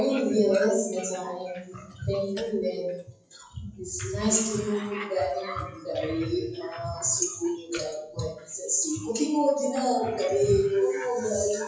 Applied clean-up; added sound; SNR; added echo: classical method WPE with log-MMSE.